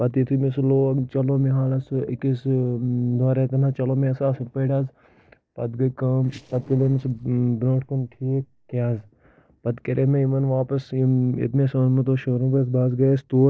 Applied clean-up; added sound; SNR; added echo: neural separator model SepFormer DNS4.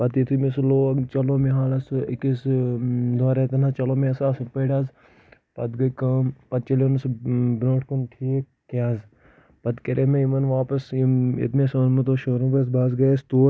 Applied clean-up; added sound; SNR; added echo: none; none; none; none.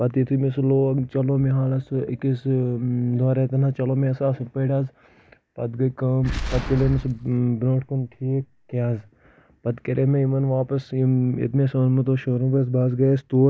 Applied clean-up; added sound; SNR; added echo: none; Boom; 10 dB; none.